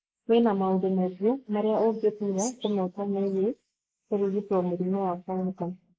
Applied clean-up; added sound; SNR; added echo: neural mask model Resemble Enhance denoiser.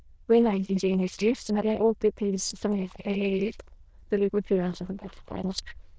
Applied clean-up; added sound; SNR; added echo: neural diffusion model UNIVERSE++.